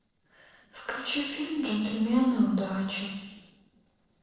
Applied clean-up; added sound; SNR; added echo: neural separator model SepFormer DNS4.